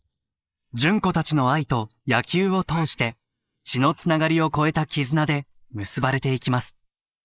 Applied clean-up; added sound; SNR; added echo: neural mask model Resemble Enhance denoiser.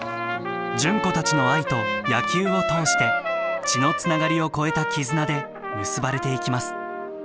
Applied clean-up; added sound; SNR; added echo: none; Trumpet; 2 dB; none.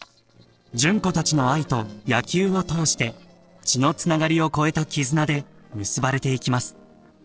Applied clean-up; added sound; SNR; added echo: neural separator model SepFormer DNS4.